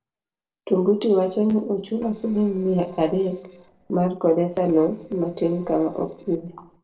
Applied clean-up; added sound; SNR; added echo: neural separator model SepFormer DNS4.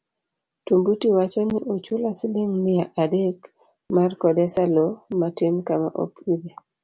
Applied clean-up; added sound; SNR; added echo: none; none; none; none.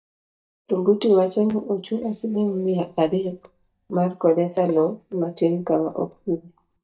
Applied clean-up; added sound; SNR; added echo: neural mask model DeepFilterNet 3.